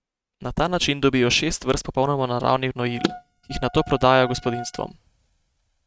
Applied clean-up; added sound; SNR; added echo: neural mask model RNNoise.